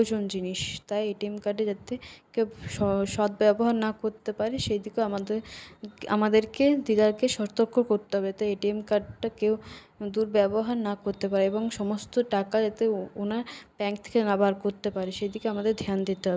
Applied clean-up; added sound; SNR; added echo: none; none; none; none.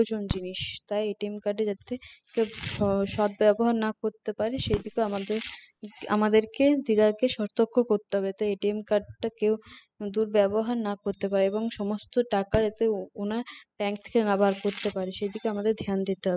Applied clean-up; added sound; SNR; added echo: classical method spectral subtraction.